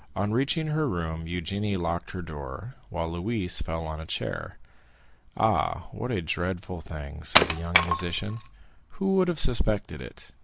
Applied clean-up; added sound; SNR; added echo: none; Wood; -2 dB; none.